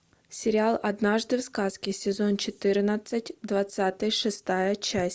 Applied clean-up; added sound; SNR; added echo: none; none; none; none.